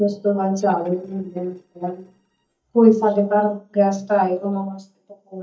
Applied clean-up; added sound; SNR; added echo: neural mask model DeepFilterNet 3.